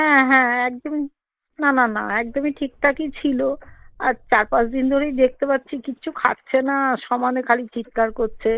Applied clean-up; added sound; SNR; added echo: neural mask model Resemble Enhance denoiser.